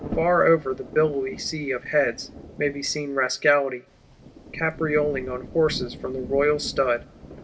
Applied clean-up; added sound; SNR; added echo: none; Rain; 14 dB; none.